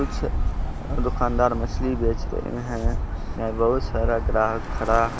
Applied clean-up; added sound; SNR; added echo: none; Bird; 0 dB; none.